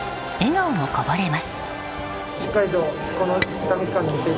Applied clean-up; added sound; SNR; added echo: none; none; none; none.